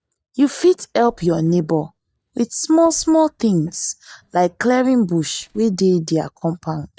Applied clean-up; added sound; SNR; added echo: neural mask model DeepFilterNet 3.